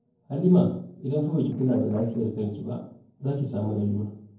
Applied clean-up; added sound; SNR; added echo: neural separator model SepFormer DNS4.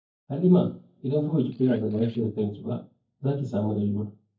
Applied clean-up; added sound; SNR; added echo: neural mask model DeepFilterNet 3.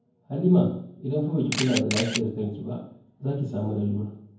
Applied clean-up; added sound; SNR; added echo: none; Camera; 3 dB; reverberation time 0.9 s.